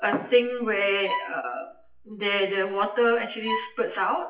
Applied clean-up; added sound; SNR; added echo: classical method WPE with log-MMSE.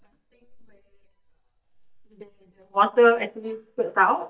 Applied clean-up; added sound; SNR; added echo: neural mask model DeepFilterNet 3.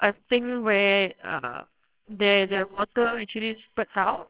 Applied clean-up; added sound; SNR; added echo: neural separator model SepFormer WHAMR!.